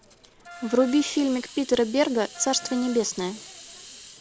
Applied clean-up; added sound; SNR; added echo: none; Wind instrument, woodwind instrument + Hiss; 17 dB; none.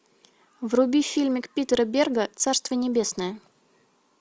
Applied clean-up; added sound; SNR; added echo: none; none; none; none.